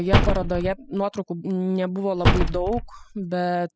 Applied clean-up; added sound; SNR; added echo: classical method spectral subtraction.